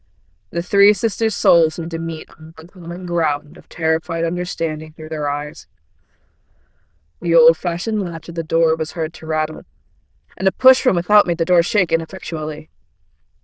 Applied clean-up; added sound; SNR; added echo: neural diffusion model UNIVERSE++.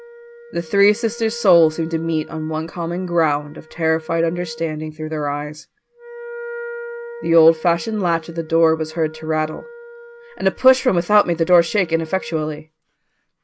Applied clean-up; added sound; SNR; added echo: none; Wind instrument, woodwind instrument; 17 dB; none.